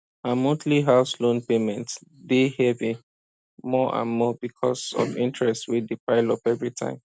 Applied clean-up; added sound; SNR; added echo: none; none; none; none.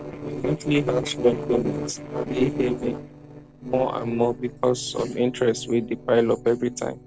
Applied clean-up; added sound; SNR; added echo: neural separator model SepFormer DNS4.